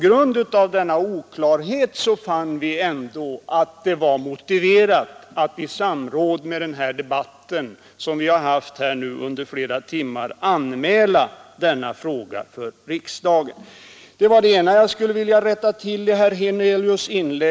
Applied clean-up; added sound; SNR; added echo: none; none; none; none.